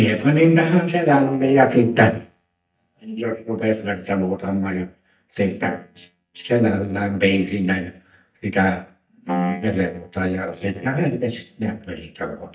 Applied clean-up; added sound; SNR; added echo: neural mask model DeepFilterNet 3.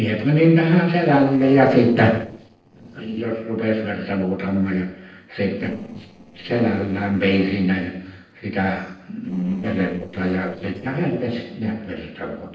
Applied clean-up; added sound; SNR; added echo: neural separator model SepFormer DNS4.